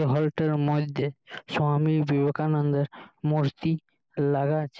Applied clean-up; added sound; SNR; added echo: none; none; none; none.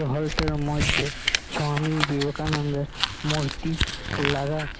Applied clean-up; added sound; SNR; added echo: none; Crumpling, crinkling; 2 dB; none.